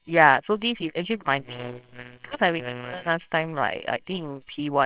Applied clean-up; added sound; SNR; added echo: neural separator model SepFormer WHAMR!.